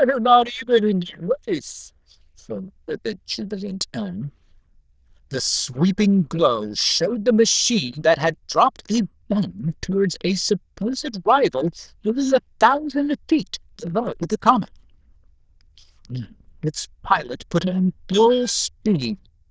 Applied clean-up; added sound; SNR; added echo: neural diffusion model UNIVERSE++.